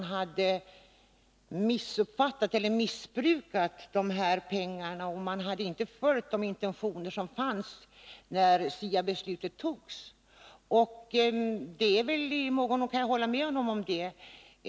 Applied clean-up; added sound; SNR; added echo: none; none; none; none.